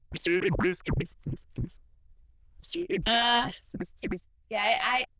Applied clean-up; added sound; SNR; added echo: neural diffusion model UNIVERSE++.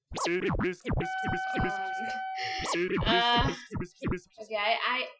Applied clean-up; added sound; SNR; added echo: classical method Wiener filter.